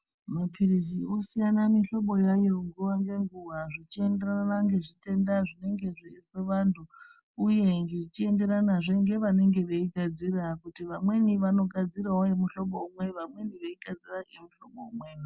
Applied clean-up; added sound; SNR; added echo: none; none; none; none.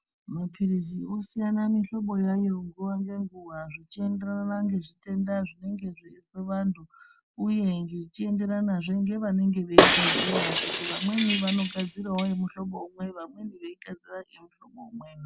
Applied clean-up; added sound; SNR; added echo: none; Shatter; -4 dB; none.